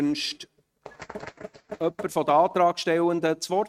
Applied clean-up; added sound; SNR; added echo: neural mask model RNNoise.